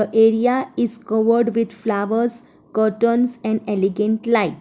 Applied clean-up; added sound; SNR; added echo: none; none; none; none.